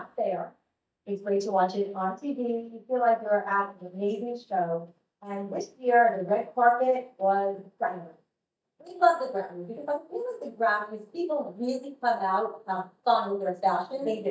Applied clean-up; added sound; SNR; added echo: neural mask model DeepFilterNet 3.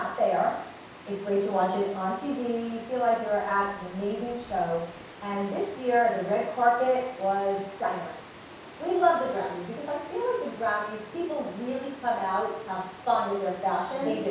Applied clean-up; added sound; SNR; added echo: none; Water; 17 dB; reverberation time 0.7 s.